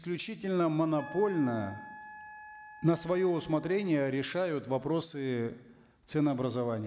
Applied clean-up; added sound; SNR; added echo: none; Wind instrument, woodwind instrument; 17 dB; none.